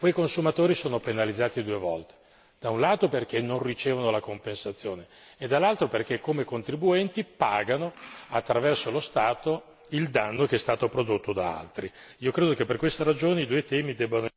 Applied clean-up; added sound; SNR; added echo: none; none; none; none.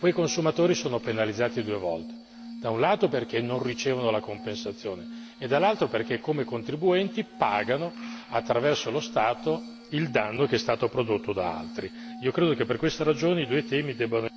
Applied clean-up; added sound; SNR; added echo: none; Glass; 14 dB; none.